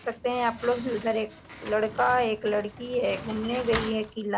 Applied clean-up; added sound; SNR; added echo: none; Slam; 12 dB; none.